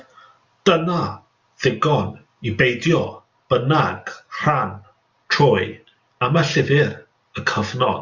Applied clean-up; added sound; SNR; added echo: none; none; none; none.